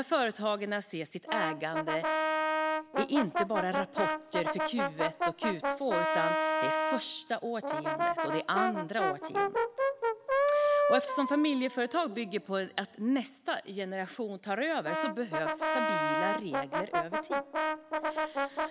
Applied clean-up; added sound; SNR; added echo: none; Brass instrument; -2 dB; none.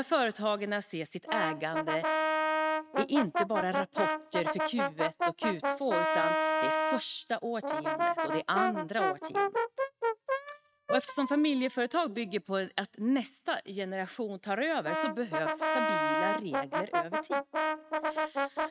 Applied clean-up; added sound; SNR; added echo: neural mask model RNNoise.